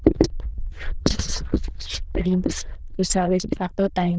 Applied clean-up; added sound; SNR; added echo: neural diffusion model UNIVERSE++.